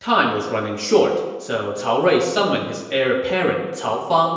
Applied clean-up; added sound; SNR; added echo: none; none; none; reverberation time 1.0 s.